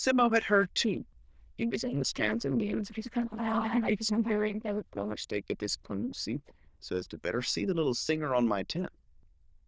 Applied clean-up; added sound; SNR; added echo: neural diffusion model UNIVERSE++.